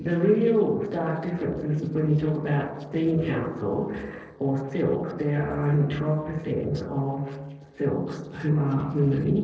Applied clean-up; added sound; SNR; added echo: neural separator model SepFormer DNS4.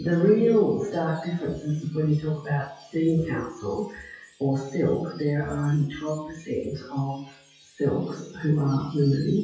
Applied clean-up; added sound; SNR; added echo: classical method WPE with log-MMSE.